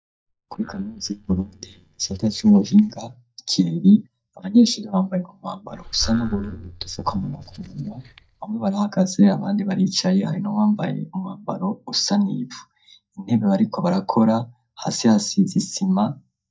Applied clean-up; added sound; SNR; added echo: neural mask model DeepFilterNet 3.